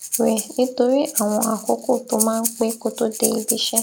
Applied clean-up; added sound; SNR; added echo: neural mask model Resemble Enhance denoiser.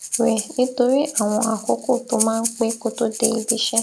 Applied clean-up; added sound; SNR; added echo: none; Breathing; 7 dB; none.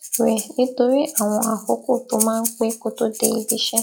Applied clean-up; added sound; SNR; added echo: classical method log-MMSE.